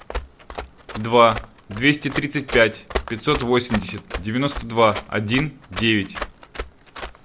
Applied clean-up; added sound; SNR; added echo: none; Run; 11 dB; none.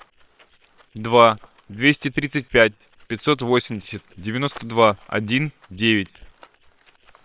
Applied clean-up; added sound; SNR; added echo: neural separator model SepFormer WHAM!.